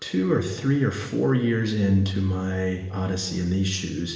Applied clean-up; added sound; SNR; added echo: none; none; none; reverberation time 0.9 s.